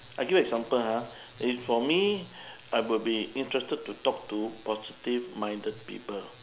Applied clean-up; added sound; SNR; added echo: none; none; none; none.